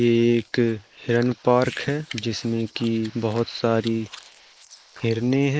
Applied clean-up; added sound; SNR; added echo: neural mask model Resemble Enhance denoiser.